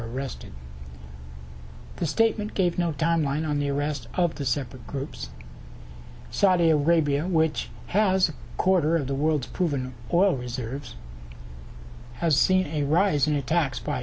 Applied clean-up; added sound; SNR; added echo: none; none; none; none.